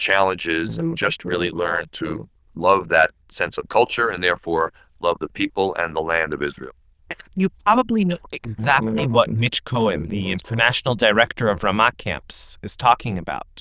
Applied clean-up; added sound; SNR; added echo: neural diffusion model UNIVERSE++.